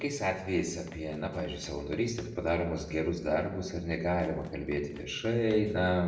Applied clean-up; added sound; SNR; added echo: neural separator model SepFormer DNS4.